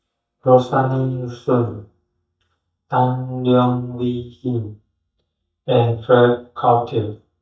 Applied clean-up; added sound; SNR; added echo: neural mask model DeepFilterNet 3.